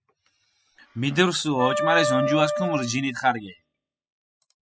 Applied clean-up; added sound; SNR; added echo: classical method spectral subtraction.